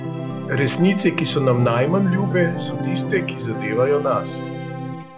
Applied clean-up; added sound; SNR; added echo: none; Organ; 5 dB; none.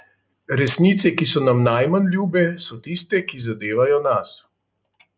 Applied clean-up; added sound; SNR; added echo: none; none; none; none.